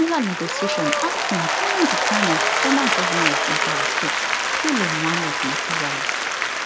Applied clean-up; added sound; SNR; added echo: none; Applause; -5 dB; none.